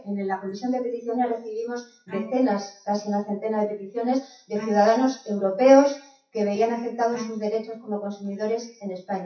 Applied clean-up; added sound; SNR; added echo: classical method WPE with log-MMSE.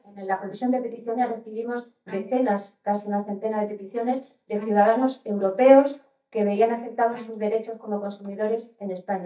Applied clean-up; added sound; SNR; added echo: neural mask model DeepFilterNet 3.